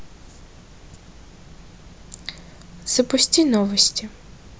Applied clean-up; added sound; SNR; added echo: none; none; none; none.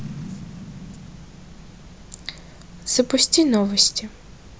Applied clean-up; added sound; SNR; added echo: none; Boom; 16 dB; none.